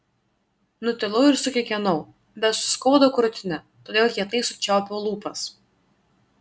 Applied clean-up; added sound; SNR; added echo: none; none; none; none.